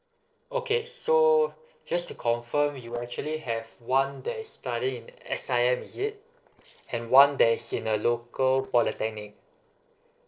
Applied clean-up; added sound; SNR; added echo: neural separator model SepFormer DNS4.